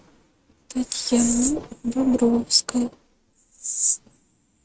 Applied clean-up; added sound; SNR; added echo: neural mask model RNNoise.